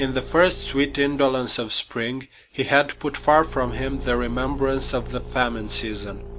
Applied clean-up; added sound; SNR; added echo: none; Engine / Car; 11 dB; none.